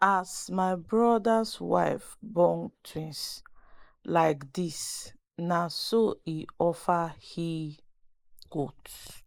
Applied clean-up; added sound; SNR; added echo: neural mask model Resemble Enhance denoiser.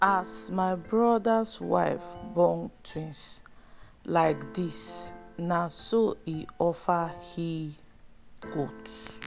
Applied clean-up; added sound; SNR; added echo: none; Keyboard (musical) + Brass instrument; 17 dB; none.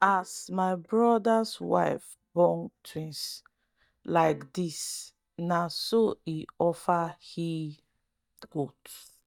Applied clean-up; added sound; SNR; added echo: neural mask model DeepFilterNet 3.